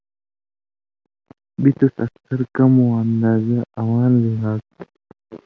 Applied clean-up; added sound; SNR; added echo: none; none; none; none.